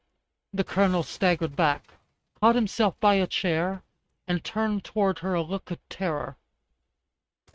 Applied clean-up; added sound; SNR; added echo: neural mask model RNNoise.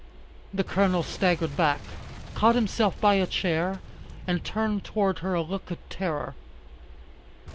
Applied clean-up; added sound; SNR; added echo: none; Boom; 16 dB; none.